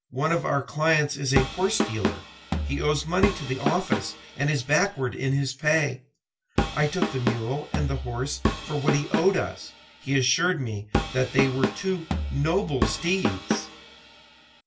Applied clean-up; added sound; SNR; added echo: none; Drum kit; 2 dB; reverberation time 0.2 s.